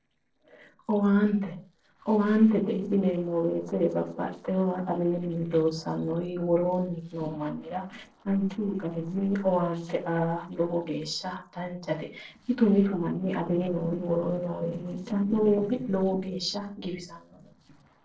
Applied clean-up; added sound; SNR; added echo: neural separator model SepFormer DNS4.